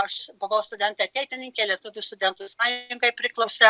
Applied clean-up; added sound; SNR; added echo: none; none; none; none.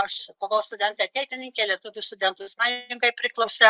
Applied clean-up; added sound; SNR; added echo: neural mask model Resemble Enhance denoiser.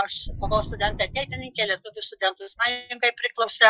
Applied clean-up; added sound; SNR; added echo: classical method Wiener filter.